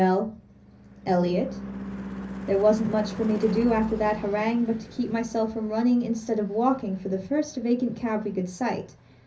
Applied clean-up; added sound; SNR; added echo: none; Car passing by / Engine / Truck; 14 dB; reverberation time 0.5 s.